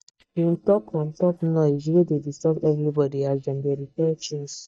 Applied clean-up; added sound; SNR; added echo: neural mask model DeepFilterNet 3.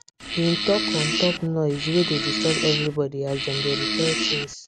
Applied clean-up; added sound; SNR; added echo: none; Fart; 1 dB; none.